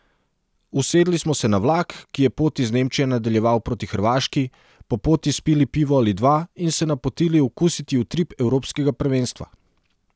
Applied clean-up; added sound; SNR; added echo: none; none; none; none.